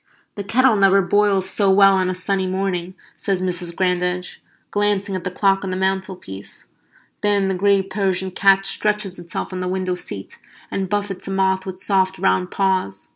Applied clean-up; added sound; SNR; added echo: none; none; none; none.